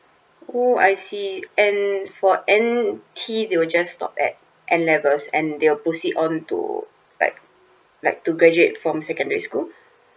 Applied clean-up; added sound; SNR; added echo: none; none; none; none.